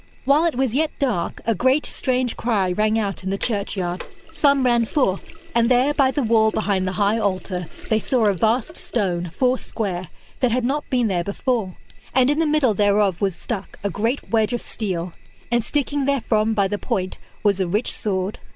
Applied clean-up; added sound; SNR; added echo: none; Sink (filling or washing); 18 dB; none.